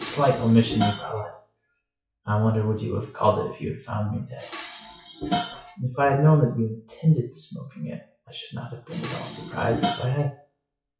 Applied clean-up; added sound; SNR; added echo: classical method WPE with log-MMSE.